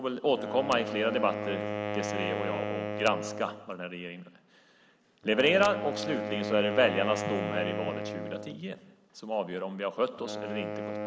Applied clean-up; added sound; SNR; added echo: none; Wind instrument, woodwind instrument; 5 dB; none.